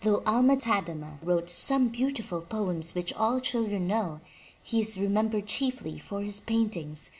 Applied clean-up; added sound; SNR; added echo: none; none; none; none.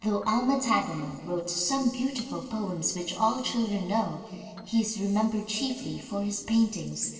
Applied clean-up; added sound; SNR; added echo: neural separator model SepFormer DNS4.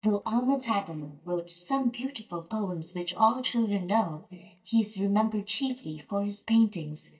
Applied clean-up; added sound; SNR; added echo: neural mask model DeepFilterNet 3.